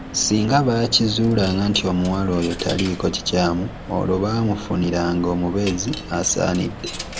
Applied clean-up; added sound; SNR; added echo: none; Coin (dropping); 12 dB; none.